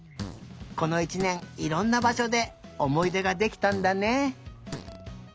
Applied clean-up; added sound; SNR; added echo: none; Fart; 15 dB; none.